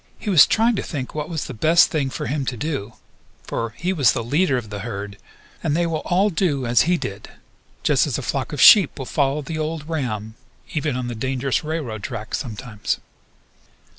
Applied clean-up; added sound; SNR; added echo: none; none; none; none.